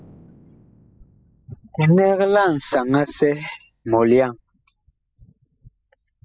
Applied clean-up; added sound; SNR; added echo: classical method spectral subtraction.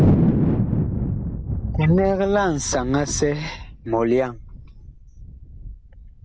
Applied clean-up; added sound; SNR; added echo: none; Thunder; 0 dB; none.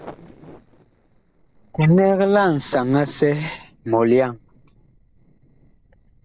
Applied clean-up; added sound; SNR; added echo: neural separator model SepFormer DNS4.